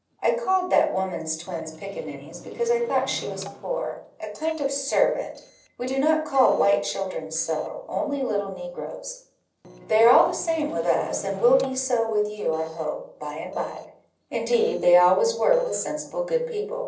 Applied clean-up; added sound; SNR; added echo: neural separator model SepFormer DNS4.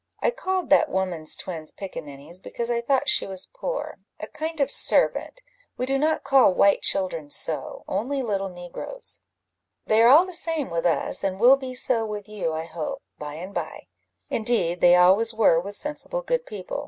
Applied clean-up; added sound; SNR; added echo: none; none; none; none.